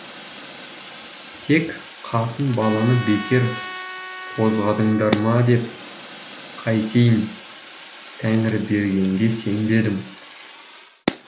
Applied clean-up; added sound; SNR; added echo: none; Trumpet + Fire; 13 dB; none.